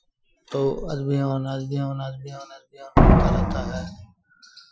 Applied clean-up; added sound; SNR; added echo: classical method Wiener filter.